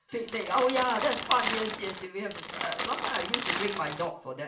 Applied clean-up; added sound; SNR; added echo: none; Crackle; 2 dB; reverberation time 0.4 s.